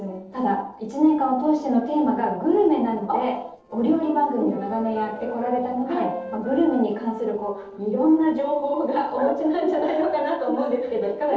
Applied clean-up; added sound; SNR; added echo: neural separator model SepFormer DNS4.